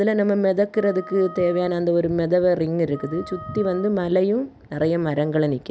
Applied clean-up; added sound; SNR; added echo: none; Wind instrument, woodwind instrument; 19 dB; none.